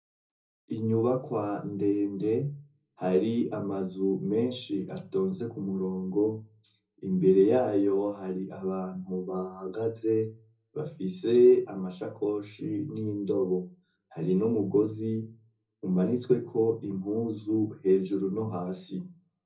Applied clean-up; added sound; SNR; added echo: none; none; none; reverberation time 0.4 s.